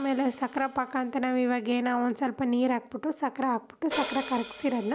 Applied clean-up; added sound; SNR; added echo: none; Hi-hat; 10 dB; none.